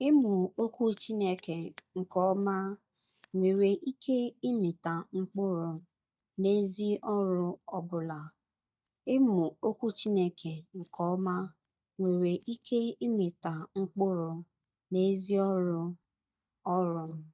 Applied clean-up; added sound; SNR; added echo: neural mask model DeepFilterNet 3.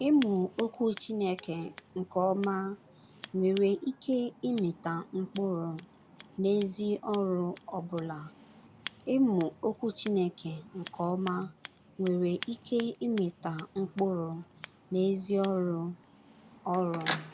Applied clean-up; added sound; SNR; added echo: none; Scissors; 16 dB; none.